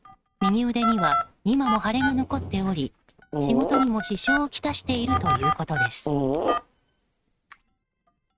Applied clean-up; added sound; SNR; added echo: neural mask model RNNoise.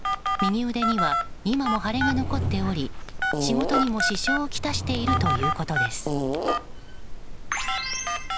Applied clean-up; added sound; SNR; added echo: none; Telephone + Fart / Drawer open or close; -2 dB; none.